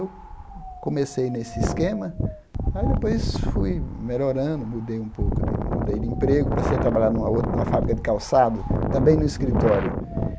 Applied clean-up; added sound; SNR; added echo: none; Wind; 1 dB; none.